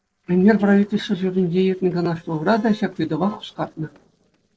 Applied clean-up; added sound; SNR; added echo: neural separator model SepFormer DNS4.